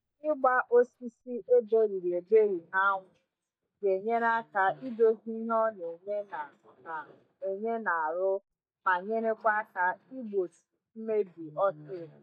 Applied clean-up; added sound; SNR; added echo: neural mask model DeepFilterNet 3.